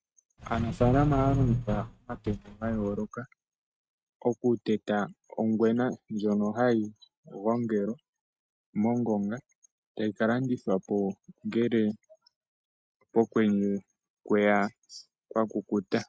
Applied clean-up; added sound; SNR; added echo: neural mask model RNNoise.